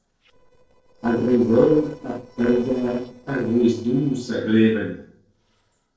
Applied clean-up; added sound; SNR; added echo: neural separator model SepFormer DNS4.